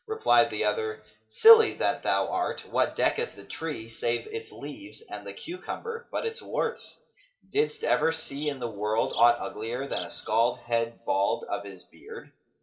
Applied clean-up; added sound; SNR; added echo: neural separator model SepFormer DNS4.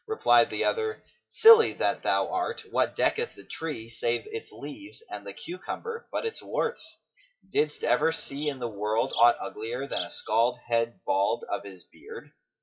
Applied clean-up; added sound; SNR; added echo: classical method WPE with log-MMSE.